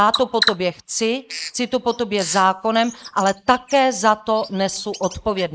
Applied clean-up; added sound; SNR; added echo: neural mask model Resemble Enhance denoiser.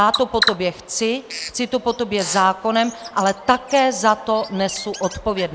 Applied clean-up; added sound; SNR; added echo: none; Bird vocalization, bird call, bird song; 10 dB; none.